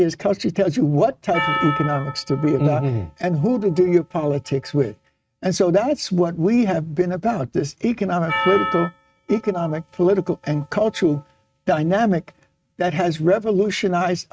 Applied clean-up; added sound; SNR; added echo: neural mask model RNNoise.